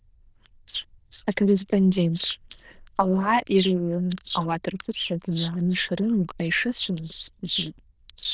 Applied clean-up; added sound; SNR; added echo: neural diffusion model UNIVERSE++.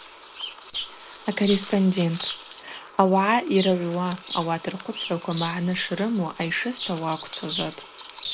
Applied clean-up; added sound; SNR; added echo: none; Bird vocalization, bird call, bird song; 11 dB; none.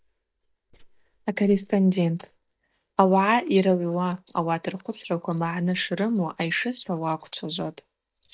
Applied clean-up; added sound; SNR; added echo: neural mask model DeepFilterNet 3.